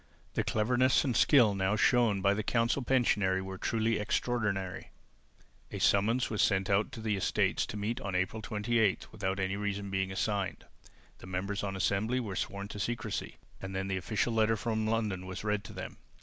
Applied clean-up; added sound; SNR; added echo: none; none; none; none.